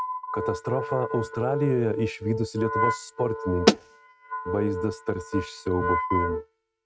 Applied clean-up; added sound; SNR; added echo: neural mask model RNNoise.